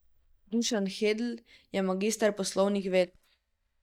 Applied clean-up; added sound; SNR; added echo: neural mask model DeepFilterNet 3.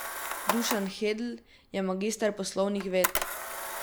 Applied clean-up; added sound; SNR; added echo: none; Camera; 4 dB; none.